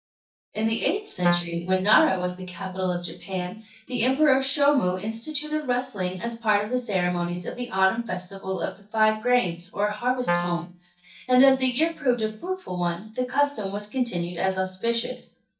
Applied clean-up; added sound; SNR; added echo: neural mask model DeepFilterNet 3.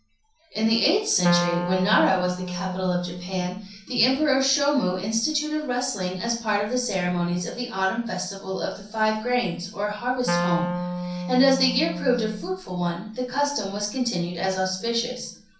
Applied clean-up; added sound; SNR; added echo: none; Wind instrument, woodwind instrument; 5 dB; reverberation time 0.6 s.